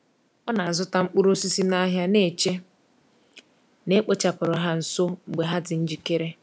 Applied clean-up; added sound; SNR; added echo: none; none; none; none.